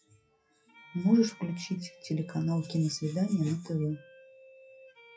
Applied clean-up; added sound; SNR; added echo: classical method WPE with log-MMSE.